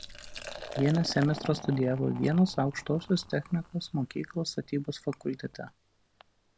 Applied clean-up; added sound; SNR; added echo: none; Liquid; 14 dB; none.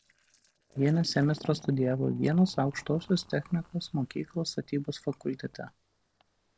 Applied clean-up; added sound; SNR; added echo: neural separator model SepFormer DNS4.